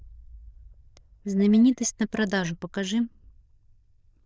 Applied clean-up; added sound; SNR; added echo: neural diffusion model UNIVERSE++.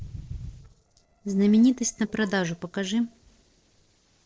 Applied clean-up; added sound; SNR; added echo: neural separator model SepFormer DNS4.